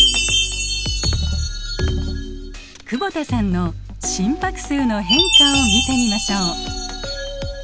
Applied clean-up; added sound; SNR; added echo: none; Chime; 0 dB; none.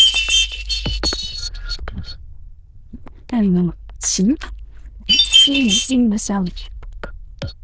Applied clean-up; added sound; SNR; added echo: neural diffusion model UNIVERSE++.